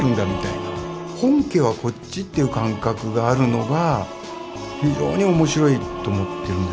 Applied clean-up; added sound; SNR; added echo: none; Wind instrument, woodwind instrument; 14 dB; none.